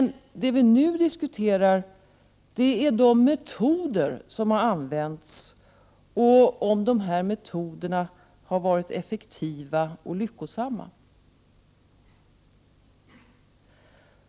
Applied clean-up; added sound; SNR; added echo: none; none; none; none.